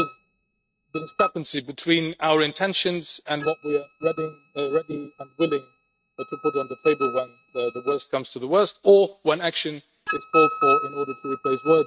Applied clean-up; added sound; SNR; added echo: neural mask model RNNoise.